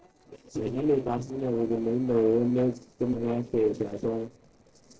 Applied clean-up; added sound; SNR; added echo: neural separator model SepFormer DNS4.